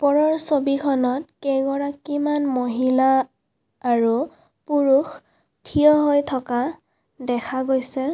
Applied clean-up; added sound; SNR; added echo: none; none; none; none.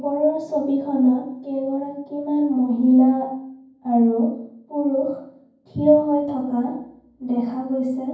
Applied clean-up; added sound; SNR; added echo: none; none; none; reverberation time 0.9 s.